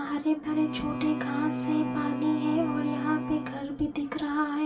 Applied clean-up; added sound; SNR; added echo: none; Bowed string instrument; 4 dB; reverberation time 0.2 s.